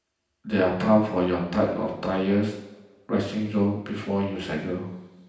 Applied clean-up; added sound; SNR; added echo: none; none; none; reverberation time 0.9 s.